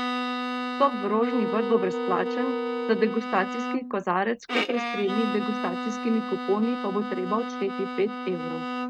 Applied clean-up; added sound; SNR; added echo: neural mask model RNNoise.